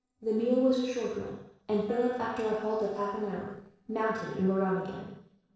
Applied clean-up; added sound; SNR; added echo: neural separator model SepFormer DNS4.